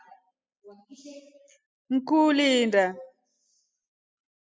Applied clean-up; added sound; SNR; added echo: classical method spectral subtraction.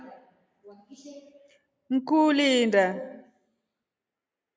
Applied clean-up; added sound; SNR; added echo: neural mask model Resemble Enhance denoiser.